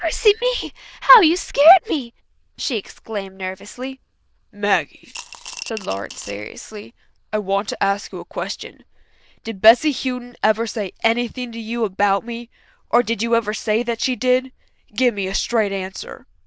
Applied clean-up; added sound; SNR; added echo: neural diffusion model UNIVERSE++.